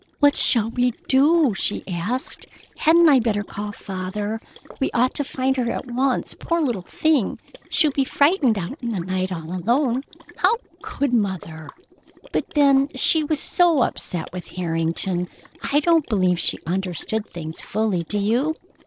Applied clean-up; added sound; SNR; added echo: neural separator model SepFormer DNS4.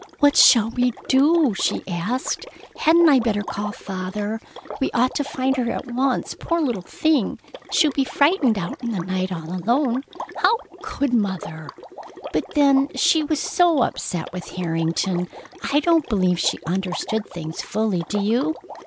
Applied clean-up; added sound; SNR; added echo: none; Water / Liquid; 16 dB; none.